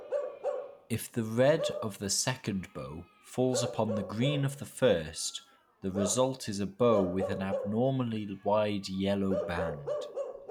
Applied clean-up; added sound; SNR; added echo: none; Bark / Livestock, farm animals, working animals; 8 dB; none.